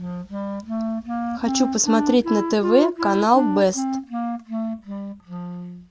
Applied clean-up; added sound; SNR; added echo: none; Wind instrument, woodwind instrument; 4 dB; none.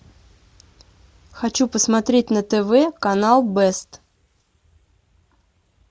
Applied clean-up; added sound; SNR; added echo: none; none; none; none.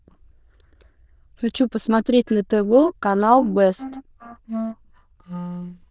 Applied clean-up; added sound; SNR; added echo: neural diffusion model UNIVERSE++.